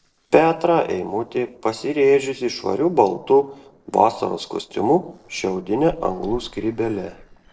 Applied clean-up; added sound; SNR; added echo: neural separator model SepFormer DNS4.